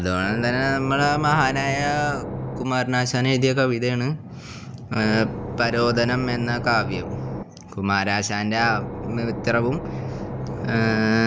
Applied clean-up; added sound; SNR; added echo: none; Engine / Boat, Water vehicle; 7 dB; none.